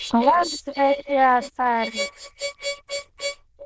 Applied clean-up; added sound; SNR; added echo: neural diffusion model UNIVERSE++.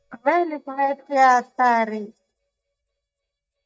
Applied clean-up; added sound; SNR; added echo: neural mask model DeepFilterNet 3.